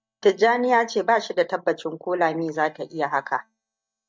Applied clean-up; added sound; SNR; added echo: neural mask model DeepFilterNet 3.